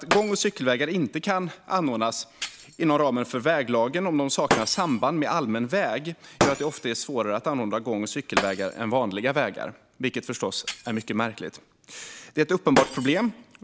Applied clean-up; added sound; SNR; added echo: none; Shatter; 8 dB; none.